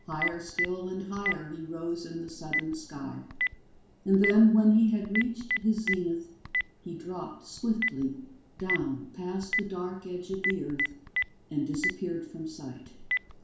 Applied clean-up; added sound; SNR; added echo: none; Telephone; 5 dB; reverberation time 0.6 s.